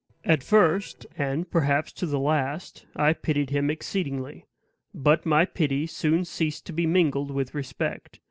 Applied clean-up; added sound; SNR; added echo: neural separator model SepFormer DNS4.